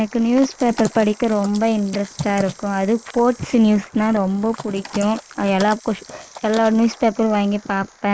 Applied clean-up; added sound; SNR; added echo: neural mask model Resemble Enhance denoiser.